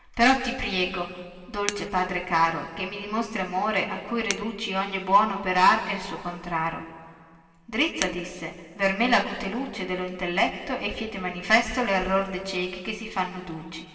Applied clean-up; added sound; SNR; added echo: none; Shatter; 14 dB; reverberation time 2.1 s.